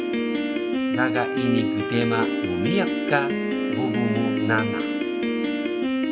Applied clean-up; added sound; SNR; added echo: none; Piano; -3 dB; none.